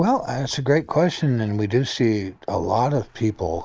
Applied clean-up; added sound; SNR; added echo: neural mask model Resemble Enhance denoiser.